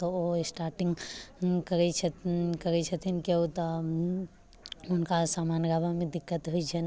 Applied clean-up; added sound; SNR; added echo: none; none; none; none.